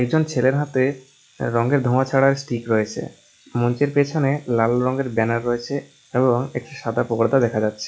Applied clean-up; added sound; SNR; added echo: classical method log-MMSE.